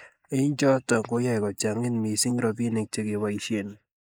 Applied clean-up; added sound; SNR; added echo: neural mask model Resemble Enhance denoiser.